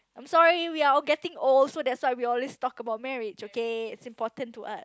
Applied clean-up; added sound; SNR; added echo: none; none; none; none.